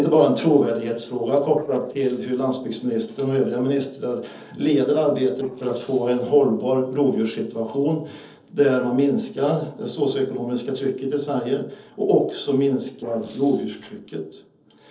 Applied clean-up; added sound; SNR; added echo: neural separator model SepFormer DNS4.